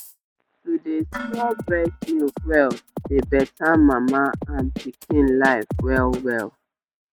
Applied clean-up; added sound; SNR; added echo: neural mask model RNNoise.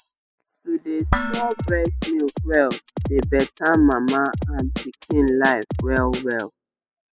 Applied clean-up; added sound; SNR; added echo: classical method spectral subtraction.